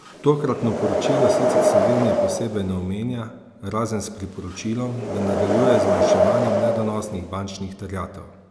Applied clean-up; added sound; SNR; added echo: none; Wind; -2 dB; none.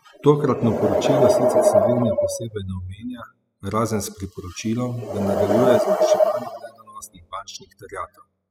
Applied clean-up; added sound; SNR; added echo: classical method spectral subtraction.